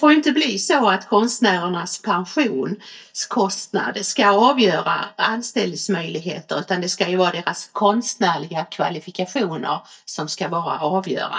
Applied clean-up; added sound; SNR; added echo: neural mask model DeepFilterNet 3.